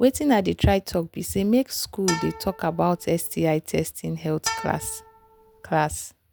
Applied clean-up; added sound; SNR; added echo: none; Bowed string instrument; 11 dB; none.